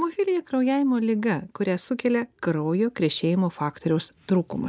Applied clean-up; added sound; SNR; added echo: none; none; none; none.